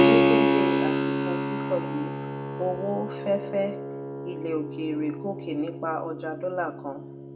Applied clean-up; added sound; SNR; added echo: none; Keyboard (musical); -4 dB; reverberation time 0.7 s.